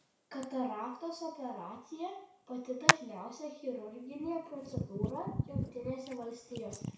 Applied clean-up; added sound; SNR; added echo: none; Hands; -3 dB; reverberation time 0.6 s.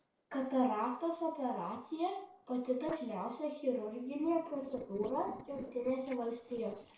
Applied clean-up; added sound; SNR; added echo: neural separator model SepFormer DNS4.